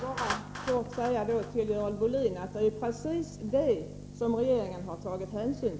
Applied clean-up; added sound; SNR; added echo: none; Clapping; 15 dB; none.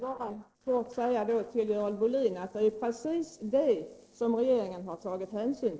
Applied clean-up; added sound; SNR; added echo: neural separator model SepFormer DNS4.